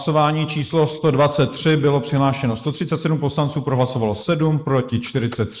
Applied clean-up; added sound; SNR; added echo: neural mask model Resemble Enhance denoiser.